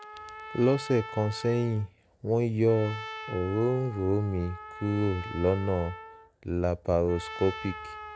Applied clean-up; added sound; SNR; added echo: none; Trumpet; 14 dB; none.